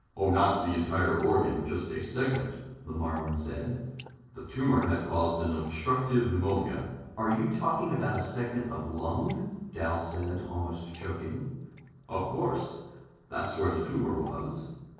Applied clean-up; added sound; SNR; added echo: neural separator model SepFormer DNS4.